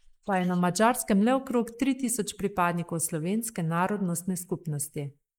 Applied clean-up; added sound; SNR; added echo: neural mask model Resemble Enhance denoiser.